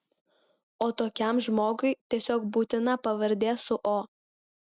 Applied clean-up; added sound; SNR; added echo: none; none; none; none.